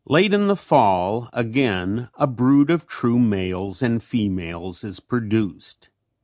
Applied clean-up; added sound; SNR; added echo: none; none; none; none.